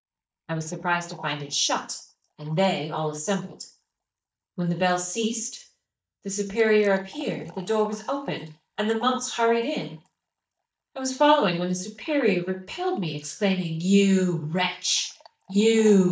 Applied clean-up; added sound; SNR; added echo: neural mask model DeepFilterNet 3.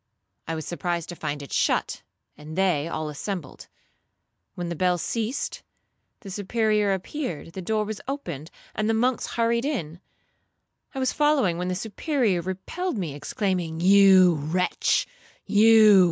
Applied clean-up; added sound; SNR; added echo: none; none; none; none.